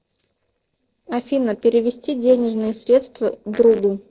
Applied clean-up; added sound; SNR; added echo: neural separator model SepFormer DNS4.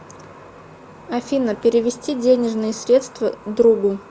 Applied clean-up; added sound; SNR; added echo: none; none; none; none.